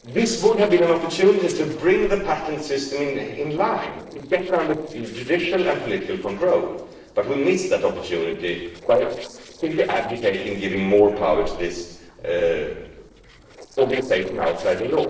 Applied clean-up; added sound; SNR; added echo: neural separator model SepFormer DNS4.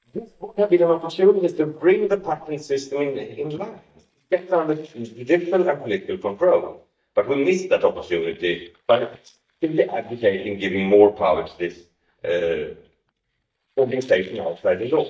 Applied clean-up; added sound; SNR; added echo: neural mask model DeepFilterNet 3.